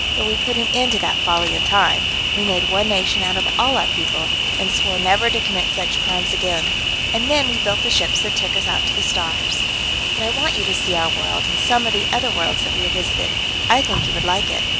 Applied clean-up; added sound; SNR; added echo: none; Cricket; -4 dB; none.